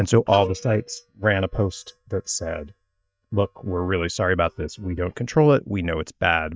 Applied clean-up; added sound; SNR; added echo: neural mask model DeepFilterNet 3.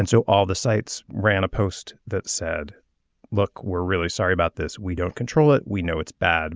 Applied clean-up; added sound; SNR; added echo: none; none; none; none.